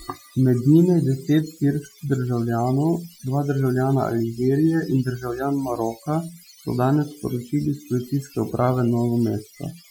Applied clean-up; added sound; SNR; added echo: classical method Wiener filter.